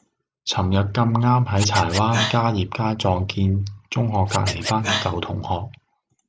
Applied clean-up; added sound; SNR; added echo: none; Scratching (performance technique); 10 dB; none.